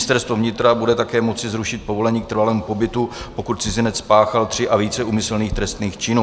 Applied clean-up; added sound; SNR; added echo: none; none; none; none.